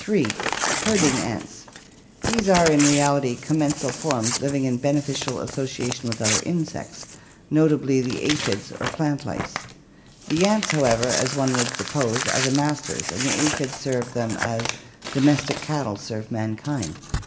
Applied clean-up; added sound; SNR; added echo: none; Crumpling, crinkling / Tearing; 6 dB; reverberation time 2.8 s.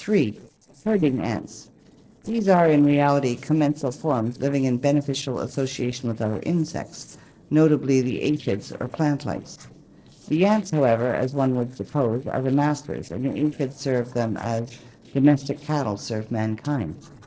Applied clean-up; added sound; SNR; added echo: neural separator model SepFormer DNS4.